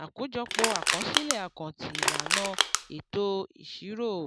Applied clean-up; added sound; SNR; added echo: none; Crushing; -5 dB; none.